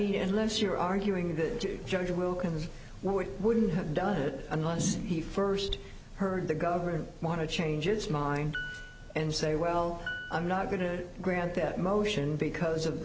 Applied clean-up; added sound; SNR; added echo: none; Piano; 13 dB; none.